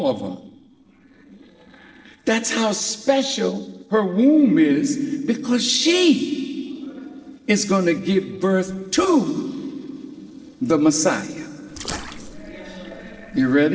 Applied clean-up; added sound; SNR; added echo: neural separator model SepFormer DNS4.